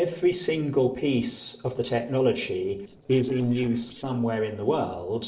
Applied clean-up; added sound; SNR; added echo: neural separator model SepFormer DNS4.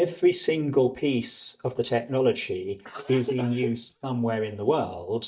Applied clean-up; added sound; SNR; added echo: neural mask model DeepFilterNet 3.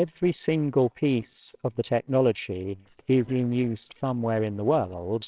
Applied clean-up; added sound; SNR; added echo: neural separator model SepFormer WHAMR!.